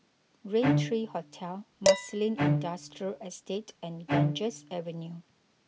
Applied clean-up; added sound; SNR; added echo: none; Dishes, pots, and pans + Bowed string instrument; -3 dB; none.